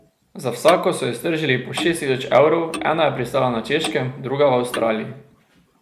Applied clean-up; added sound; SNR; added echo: none; Clock; 15 dB; none.